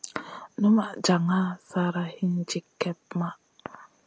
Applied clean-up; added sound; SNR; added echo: none; none; none; none.